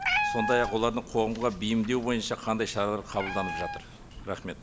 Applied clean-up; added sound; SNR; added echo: none; Meow; 5 dB; none.